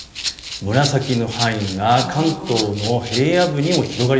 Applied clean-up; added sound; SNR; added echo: none; Rattle (instrument); 10 dB; reverberation time 0.8 s.